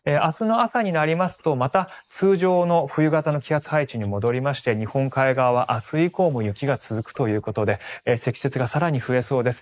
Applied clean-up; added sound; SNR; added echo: neural mask model Resemble Enhance denoiser.